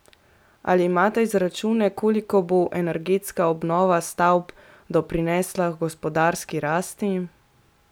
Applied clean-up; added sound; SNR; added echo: none; none; none; none.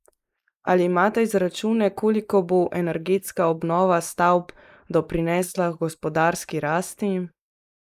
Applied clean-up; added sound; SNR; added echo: neural mask model Resemble Enhance denoiser.